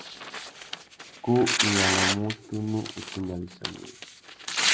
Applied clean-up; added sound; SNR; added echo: none; Tearing; -1 dB; none.